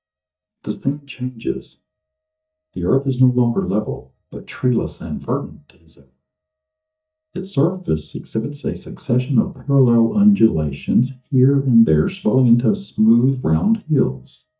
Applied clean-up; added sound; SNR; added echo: neural mask model DeepFilterNet 3.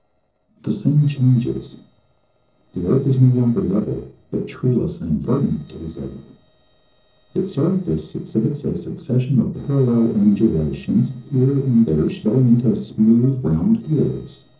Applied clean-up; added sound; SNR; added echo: neural separator model SepFormer DNS4.